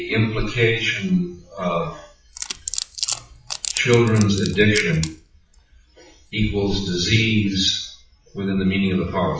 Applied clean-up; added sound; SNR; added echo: classical method WPE with log-MMSE.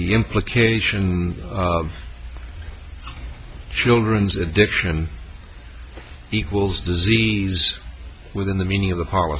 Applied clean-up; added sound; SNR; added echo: none; none; none; none.